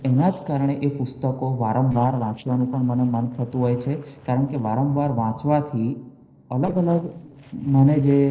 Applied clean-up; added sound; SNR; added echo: neural separator model SepFormer DNS4.